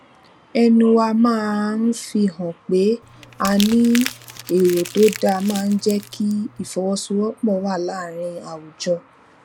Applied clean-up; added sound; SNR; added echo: none; Crumpling, crinkling; 14 dB; none.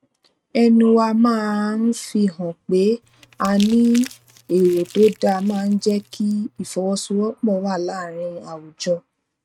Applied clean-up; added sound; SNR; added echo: neural mask model RNNoise.